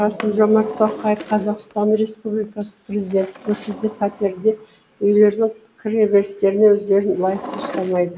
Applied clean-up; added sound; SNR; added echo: none; Drawer open or close; 18 dB; none.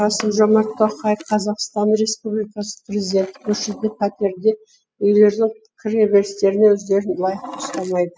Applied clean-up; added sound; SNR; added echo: classical method spectral subtraction.